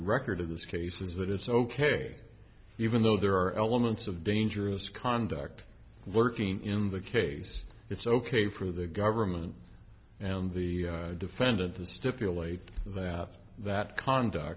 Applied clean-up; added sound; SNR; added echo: none; none; none; none.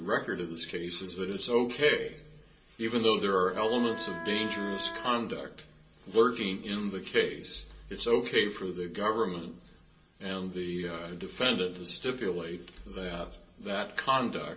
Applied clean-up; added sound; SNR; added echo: none; Wind instrument, woodwind instrument; 9 dB; reverberation time 0.2 s.